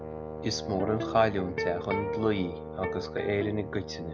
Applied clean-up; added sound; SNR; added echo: none; Brass instrument + Electric guitar; 5 dB; none.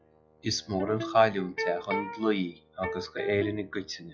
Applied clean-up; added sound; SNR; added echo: classical method log-MMSE.